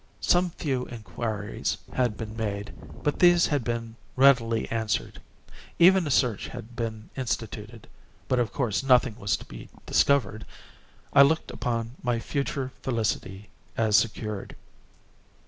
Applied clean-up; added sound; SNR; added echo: none; Wind; 11 dB; none.